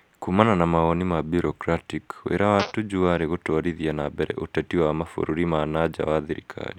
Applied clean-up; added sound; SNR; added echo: none; Fart; 13 dB; none.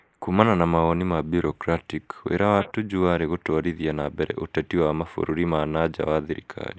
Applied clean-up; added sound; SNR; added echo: neural mask model Resemble Enhance denoiser.